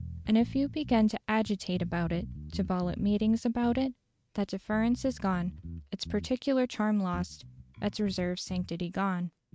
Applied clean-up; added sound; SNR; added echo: neural mask model RNNoise.